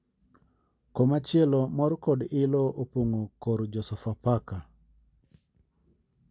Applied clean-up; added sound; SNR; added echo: none; none; none; none.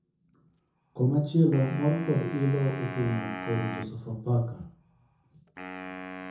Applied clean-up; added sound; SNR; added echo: none; Wind instrument, woodwind instrument; 12 dB; reverberation time 0.6 s.